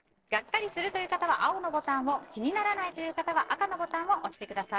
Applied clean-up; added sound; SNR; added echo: neural separator model SepFormer DNS4.